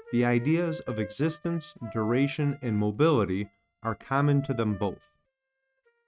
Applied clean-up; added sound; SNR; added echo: neural mask model RNNoise.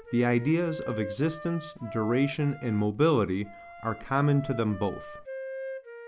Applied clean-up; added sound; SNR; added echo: none; Wind instrument, woodwind instrument; 13 dB; none.